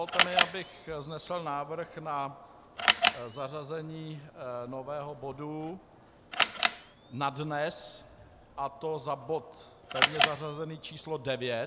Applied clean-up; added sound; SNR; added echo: none; Camera; -4 dB; none.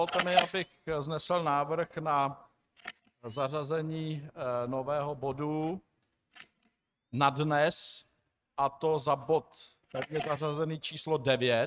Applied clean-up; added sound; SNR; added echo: neural mask model RNNoise.